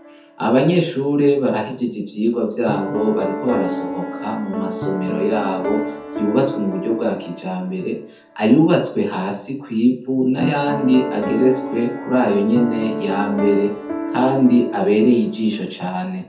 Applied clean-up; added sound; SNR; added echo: none; Piano; 9 dB; reverberation time 0.5 s.